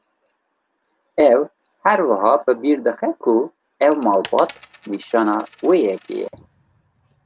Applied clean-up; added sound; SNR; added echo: none; Coin (dropping); 18 dB; none.